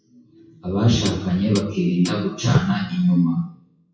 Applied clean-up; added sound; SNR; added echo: classical method WPE with log-MMSE.